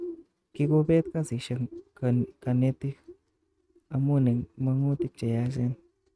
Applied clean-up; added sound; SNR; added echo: neural mask model RNNoise.